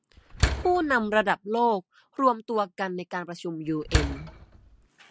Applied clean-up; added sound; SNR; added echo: none; Slam; 2 dB; none.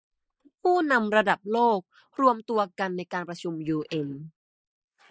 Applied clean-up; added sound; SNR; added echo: neural mask model Resemble Enhance denoiser.